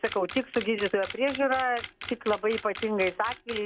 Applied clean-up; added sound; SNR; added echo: none; Camera; 13 dB; none.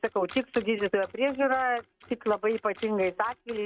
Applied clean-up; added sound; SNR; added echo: neural mask model RNNoise.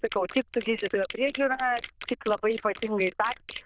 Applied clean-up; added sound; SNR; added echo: neural diffusion model UNIVERSE++.